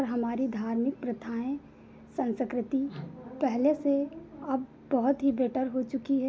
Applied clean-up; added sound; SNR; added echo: none; none; none; none.